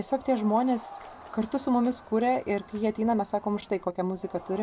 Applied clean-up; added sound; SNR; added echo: none; Crowd; 19 dB; none.